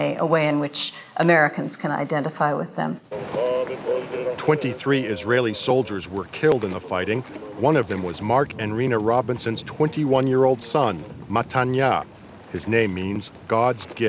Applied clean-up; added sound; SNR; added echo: none; none; none; none.